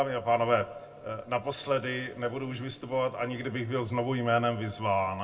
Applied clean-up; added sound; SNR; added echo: neural separator model SepFormer DNS4.